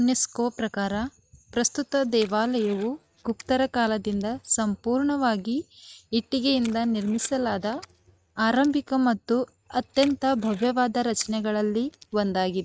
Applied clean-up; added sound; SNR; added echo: neural mask model RNNoise.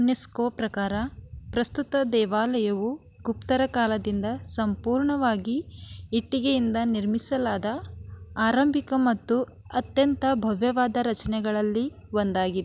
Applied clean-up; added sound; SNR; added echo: none; none; none; none.